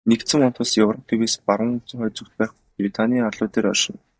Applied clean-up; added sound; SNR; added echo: neural mask model DeepFilterNet 3.